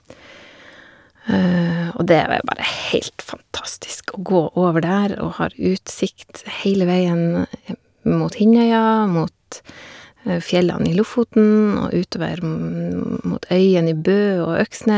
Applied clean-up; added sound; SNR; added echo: none; none; none; none.